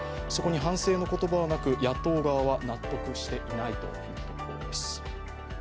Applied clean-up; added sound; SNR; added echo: none; none; none; none.